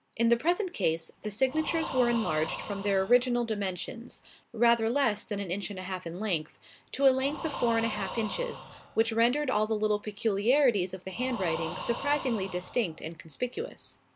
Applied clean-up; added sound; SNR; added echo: none; Breathing; 12 dB; none.